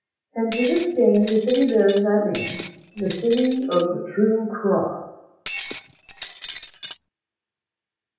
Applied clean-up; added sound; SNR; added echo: none; Shatter; 9 dB; reverberation time 0.9 s.